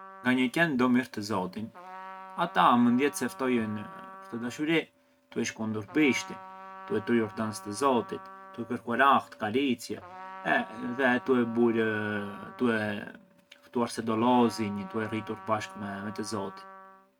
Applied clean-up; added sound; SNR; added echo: none; Trumpet; 18 dB; none.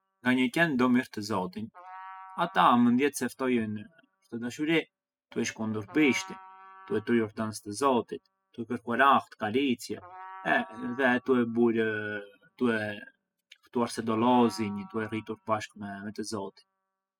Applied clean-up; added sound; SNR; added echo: classical method spectral subtraction.